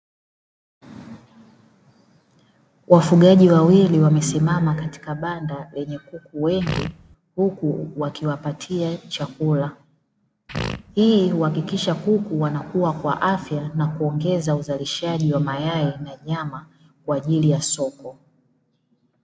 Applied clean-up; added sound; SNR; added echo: none; Fart; 7 dB; none.